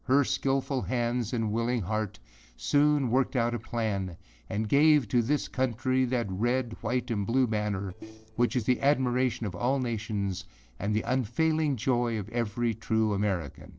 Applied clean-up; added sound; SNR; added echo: neural separator model SepFormer DNS4.